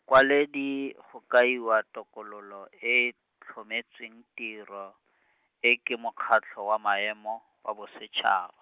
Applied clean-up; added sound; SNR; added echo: none; none; none; none.